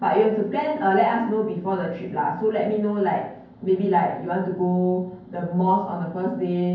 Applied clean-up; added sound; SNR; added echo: none; none; none; reverberation time 0.9 s.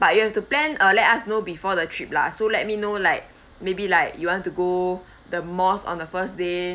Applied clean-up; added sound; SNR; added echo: none; none; none; none.